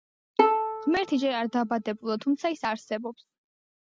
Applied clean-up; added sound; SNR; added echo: none; Bowed string instrument; 1 dB; none.